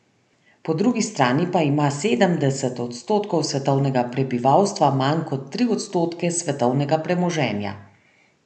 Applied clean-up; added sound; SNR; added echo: none; none; none; none.